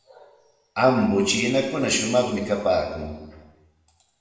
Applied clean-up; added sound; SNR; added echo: none; none; none; reverberation time 1.1 s.